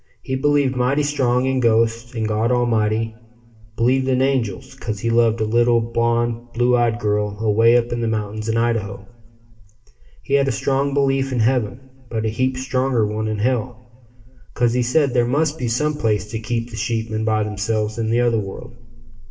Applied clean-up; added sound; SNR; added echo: none; none; none; reverberation time 0.8 s.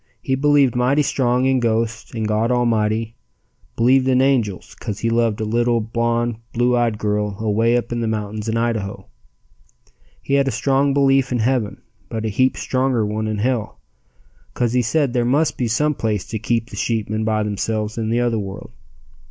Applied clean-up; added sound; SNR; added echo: none; none; none; none.